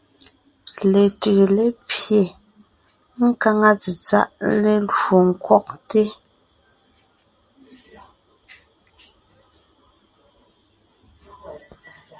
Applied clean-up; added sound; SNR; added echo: none; none; none; none.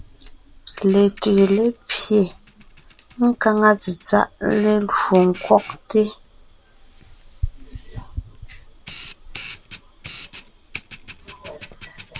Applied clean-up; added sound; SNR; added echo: none; Camera; 16 dB; none.